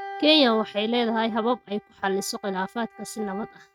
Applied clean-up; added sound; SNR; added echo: neural mask model RNNoise.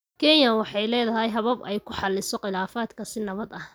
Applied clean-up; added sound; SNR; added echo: none; none; none; none.